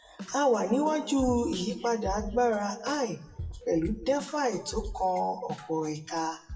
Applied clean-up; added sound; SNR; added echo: classical method WPE with log-MMSE.